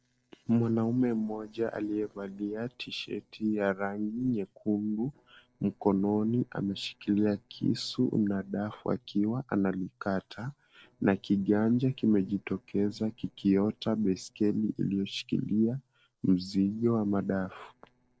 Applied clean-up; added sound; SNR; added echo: neural separator model SepFormer DNS4.